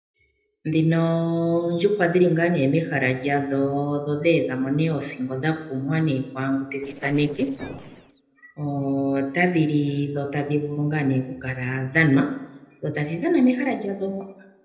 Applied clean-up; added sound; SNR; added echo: neural separator model SepFormer DNS4.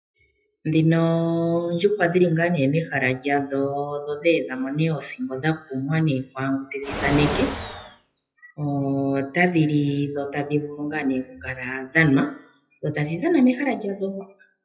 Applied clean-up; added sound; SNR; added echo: classical method WPE with log-MMSE.